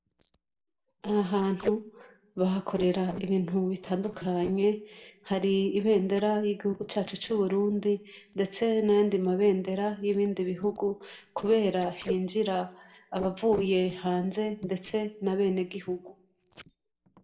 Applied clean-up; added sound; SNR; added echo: neural separator model SepFormer DNS4.